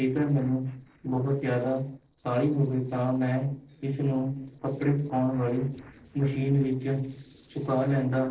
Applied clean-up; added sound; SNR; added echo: neural separator model SepFormer DNS4.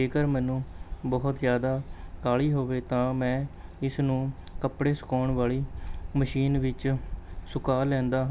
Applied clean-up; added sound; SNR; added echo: none; none; none; none.